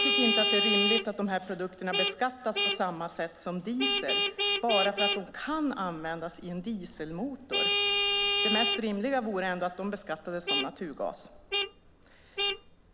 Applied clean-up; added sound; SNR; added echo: none; Vehicle horn, car horn, honking; -2 dB; none.